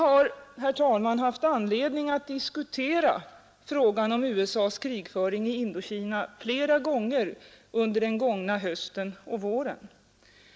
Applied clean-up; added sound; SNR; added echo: none; none; none; none.